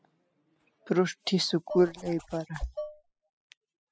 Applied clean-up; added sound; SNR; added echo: classical method spectral subtraction.